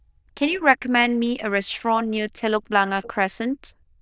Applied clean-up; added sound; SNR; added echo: neural diffusion model UNIVERSE++.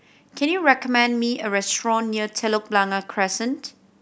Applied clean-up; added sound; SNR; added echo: none; none; none; none.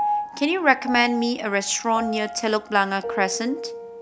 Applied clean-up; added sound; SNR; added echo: none; Piano; 8 dB; none.